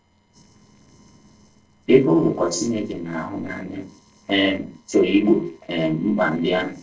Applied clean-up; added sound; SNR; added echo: neural separator model SepFormer DNS4.